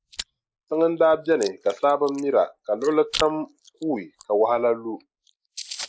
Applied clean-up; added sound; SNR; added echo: neural mask model Resemble Enhance denoiser.